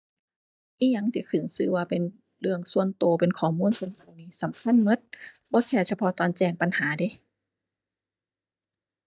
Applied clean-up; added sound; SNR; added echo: neural mask model DeepFilterNet 3.